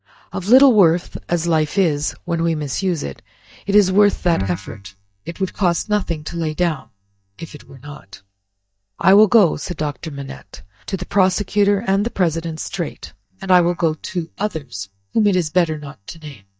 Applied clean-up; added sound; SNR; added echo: neural mask model DeepFilterNet 3.